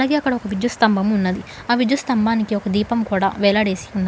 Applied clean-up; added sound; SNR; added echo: none; none; none; none.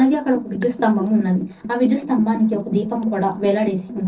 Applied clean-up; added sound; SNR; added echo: neural separator model SepFormer DNS4.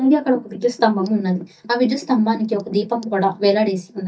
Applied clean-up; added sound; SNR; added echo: neural mask model DeepFilterNet 3.